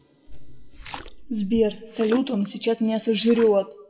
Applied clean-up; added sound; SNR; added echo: classical method WPE with log-MMSE.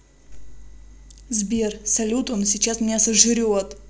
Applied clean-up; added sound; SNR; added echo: none; none; none; none.